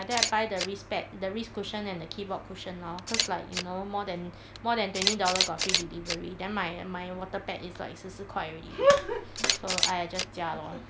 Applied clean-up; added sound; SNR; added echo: none; Tap + Camera; 3 dB; none.